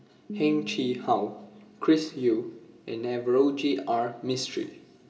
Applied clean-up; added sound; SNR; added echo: none; Piano; 16 dB; reverberation time 1.4 s.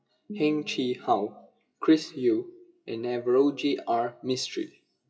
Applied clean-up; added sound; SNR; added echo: classical method WPE with log-MMSE.